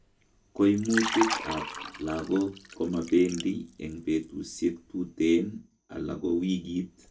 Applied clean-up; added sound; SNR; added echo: none; Liquid; 10 dB; reverberation time 0.2 s.